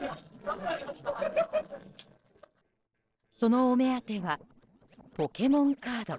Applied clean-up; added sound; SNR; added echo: neural separator model SepFormer DNS4.